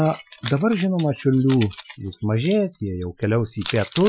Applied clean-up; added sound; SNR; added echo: classical method Wiener filter.